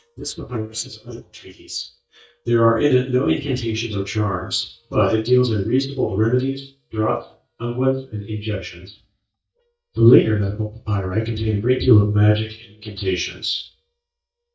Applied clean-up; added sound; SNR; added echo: neural mask model DeepFilterNet 3.